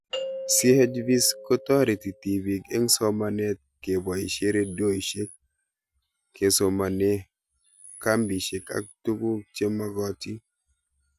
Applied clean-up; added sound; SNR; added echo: none; Doorbell; 11 dB; none.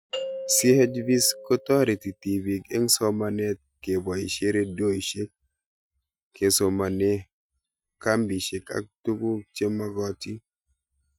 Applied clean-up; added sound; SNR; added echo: neural mask model RNNoise.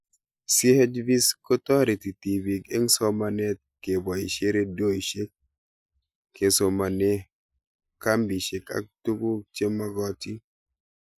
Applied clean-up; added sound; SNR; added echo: neural mask model Resemble Enhance denoiser.